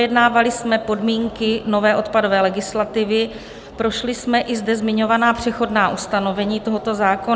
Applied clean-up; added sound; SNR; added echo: none; none; none; none.